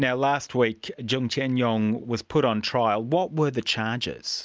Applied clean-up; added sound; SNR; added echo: none; none; none; none.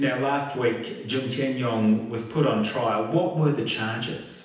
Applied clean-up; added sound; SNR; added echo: none; none; none; reverberation time 0.9 s.